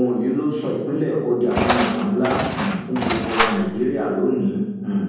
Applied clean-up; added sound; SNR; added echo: none; Engine; 4 dB; reverberation time 1.3 s.